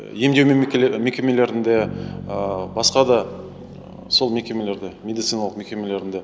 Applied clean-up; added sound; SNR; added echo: none; Bass guitar; 18 dB; none.